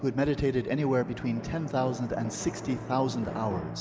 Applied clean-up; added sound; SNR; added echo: none; Drum; 9 dB; none.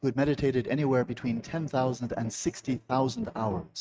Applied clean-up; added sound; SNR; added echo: neural mask model RNNoise.